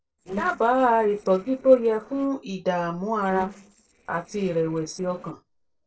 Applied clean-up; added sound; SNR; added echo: neural separator model SepFormer DNS4.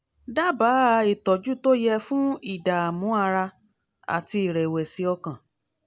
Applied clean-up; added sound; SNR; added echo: none; none; none; none.